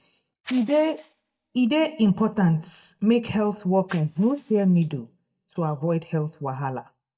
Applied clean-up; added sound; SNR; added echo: neural mask model DeepFilterNet 3.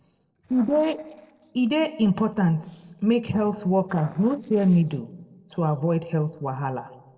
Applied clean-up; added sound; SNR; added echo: neural separator model SepFormer DNS4.